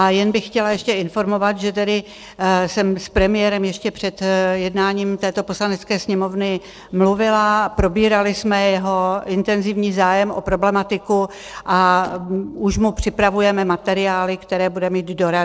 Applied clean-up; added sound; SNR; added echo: neural separator model SepFormer DNS4.